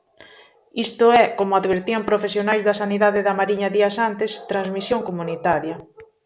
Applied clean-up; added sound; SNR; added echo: none; none; none; none.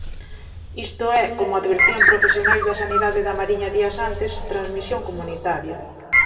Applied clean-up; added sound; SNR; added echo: none; Bird; 0 dB; reverberation time 2.4 s.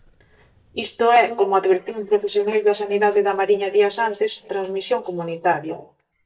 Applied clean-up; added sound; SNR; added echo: neural mask model DeepFilterNet 3.